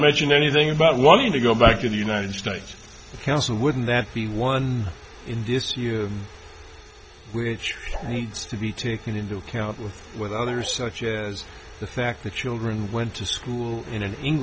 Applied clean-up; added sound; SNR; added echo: none; Bark; 14 dB; none.